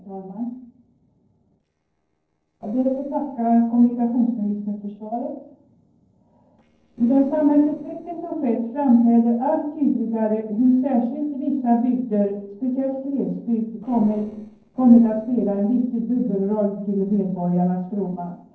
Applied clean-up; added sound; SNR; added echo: neural separator model SepFormer DNS4.